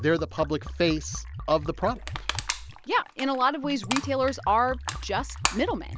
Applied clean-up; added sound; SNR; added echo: none; Liquid + Crushing; 7 dB; none.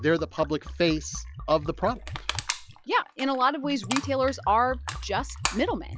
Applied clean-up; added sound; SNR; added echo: classical method log-MMSE.